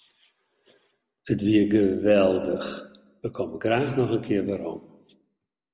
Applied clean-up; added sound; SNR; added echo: none; none; none; none.